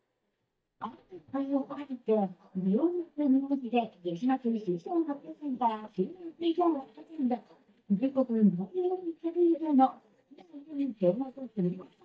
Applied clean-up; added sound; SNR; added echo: neural mask model DeepFilterNet 3.